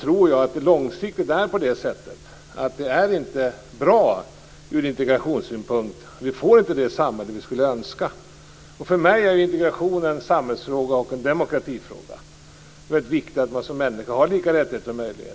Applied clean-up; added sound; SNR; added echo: none; none; none; none.